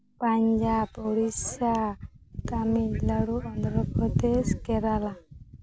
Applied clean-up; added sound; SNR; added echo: none; none; none; none.